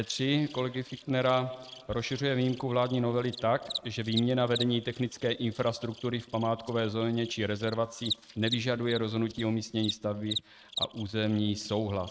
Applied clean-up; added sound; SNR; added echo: neural mask model RNNoise.